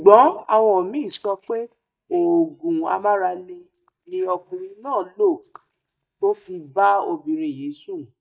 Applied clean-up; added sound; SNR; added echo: neural mask model DeepFilterNet 3.